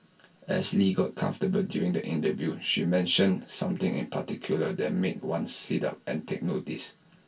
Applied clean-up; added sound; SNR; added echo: none; none; none; reverberation time 0.1 s.